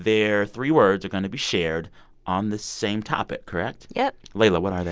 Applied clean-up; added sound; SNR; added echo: none; none; none; none.